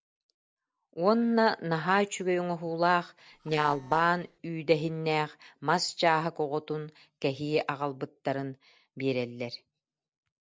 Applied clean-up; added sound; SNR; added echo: neural separator model SepFormer DNS4.